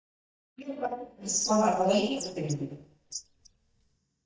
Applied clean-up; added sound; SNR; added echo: neural mask model DeepFilterNet 3.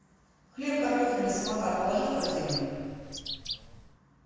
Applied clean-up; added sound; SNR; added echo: none; Bird; 10 dB; reverberation time 2.1 s.